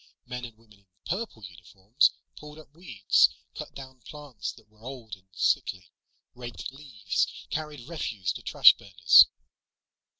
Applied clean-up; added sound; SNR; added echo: none; none; none; none.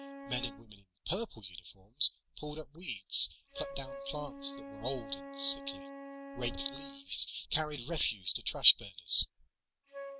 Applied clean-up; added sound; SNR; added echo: none; Wind instrument, woodwind instrument; 18 dB; none.